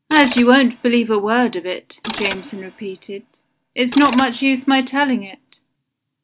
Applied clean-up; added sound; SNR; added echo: none; Mechanisms; 16 dB; none.